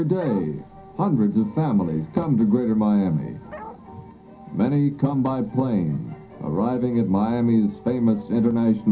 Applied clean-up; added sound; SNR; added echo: none; Bark; 18 dB; reverberation time 0.3 s.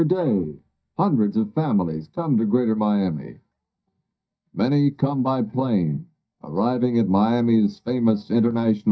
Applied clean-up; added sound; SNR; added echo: neural mask model DeepFilterNet 3.